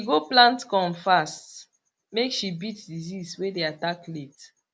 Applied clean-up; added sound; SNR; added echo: none; none; none; none.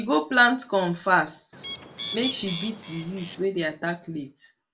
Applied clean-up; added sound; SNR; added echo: none; Bird; 10 dB; reverberation time 0.2 s.